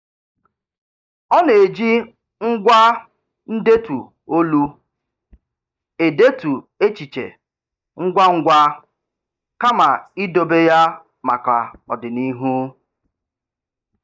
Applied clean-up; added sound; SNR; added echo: neural mask model DeepFilterNet 3.